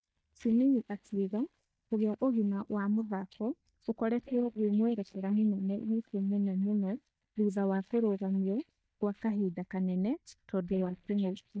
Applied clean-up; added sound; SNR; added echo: neural mask model DeepFilterNet 3.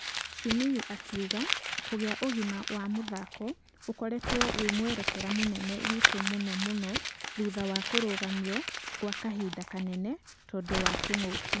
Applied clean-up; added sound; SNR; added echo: none; Crumpling, crinkling; 1 dB; none.